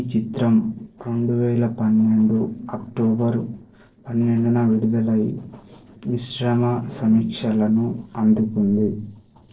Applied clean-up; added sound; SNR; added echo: neural separator model SepFormer DNS4.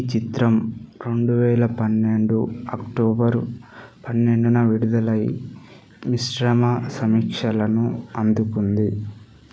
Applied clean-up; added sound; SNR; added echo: none; none; none; none.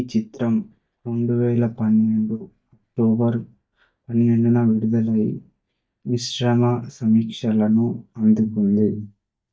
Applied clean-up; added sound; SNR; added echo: neural mask model DeepFilterNet 3.